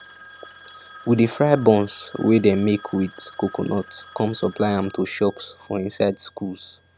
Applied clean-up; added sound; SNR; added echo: none; Telephone; 18 dB; none.